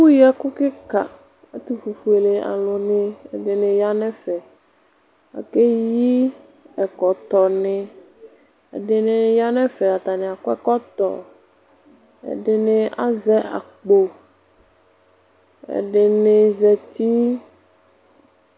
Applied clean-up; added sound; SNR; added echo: none; none; none; none.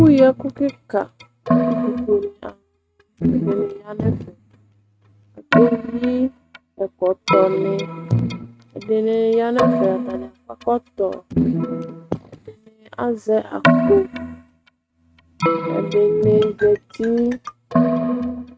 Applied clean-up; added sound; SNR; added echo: neural mask model RNNoise.